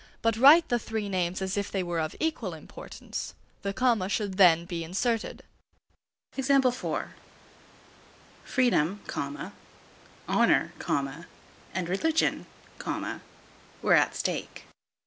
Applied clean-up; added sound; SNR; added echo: none; none; none; none.